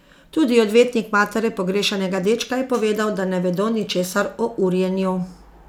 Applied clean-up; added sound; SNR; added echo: none; none; none; none.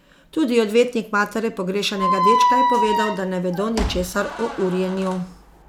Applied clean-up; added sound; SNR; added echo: none; Squeak; 0 dB; none.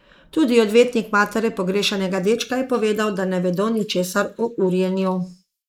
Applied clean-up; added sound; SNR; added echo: neural mask model Resemble Enhance denoiser.